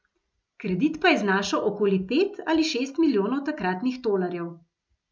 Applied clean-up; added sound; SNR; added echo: none; none; none; none.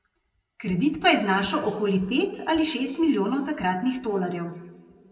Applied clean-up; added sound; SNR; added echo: none; none; none; reverberation time 1.4 s.